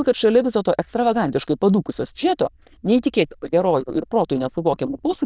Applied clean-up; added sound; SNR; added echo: neural diffusion model UNIVERSE++.